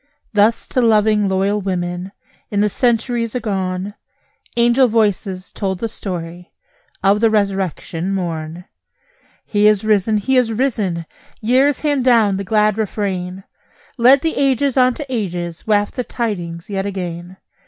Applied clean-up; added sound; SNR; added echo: none; none; none; none.